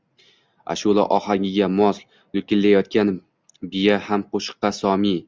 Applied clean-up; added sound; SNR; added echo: none; none; none; none.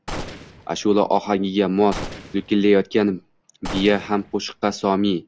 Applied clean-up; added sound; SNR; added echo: none; Gunshot, gunfire; 14 dB; none.